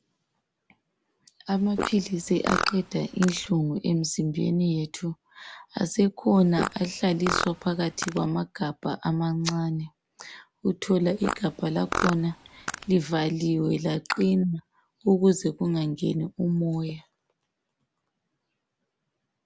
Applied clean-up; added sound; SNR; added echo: none; Fart; 6 dB; none.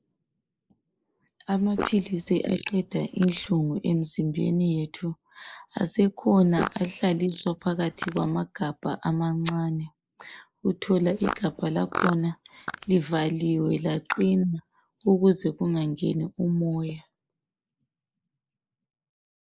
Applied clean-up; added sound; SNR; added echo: neural mask model Resemble Enhance denoiser.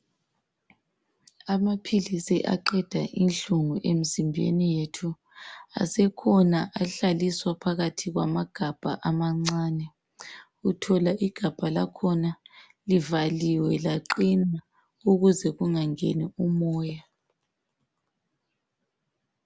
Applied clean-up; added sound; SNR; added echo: none; none; none; none.